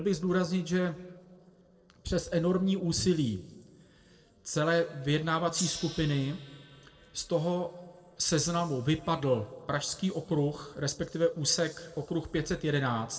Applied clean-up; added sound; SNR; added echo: neural separator model SepFormer DNS4.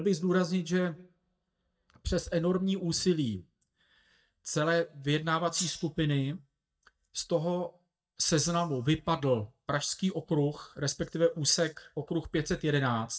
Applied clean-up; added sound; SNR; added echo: neural mask model DeepFilterNet 3.